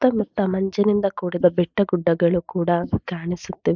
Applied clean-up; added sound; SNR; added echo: neural mask model Resemble Enhance denoiser.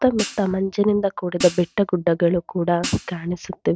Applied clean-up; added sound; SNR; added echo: none; Hi-hat; 13 dB; none.